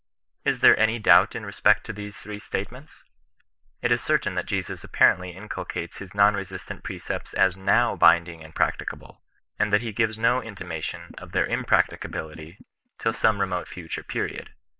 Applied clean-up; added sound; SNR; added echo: neural mask model Resemble Enhance denoiser.